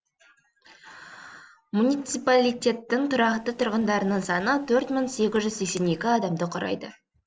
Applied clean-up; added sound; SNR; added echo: neural separator model SepFormer DNS4.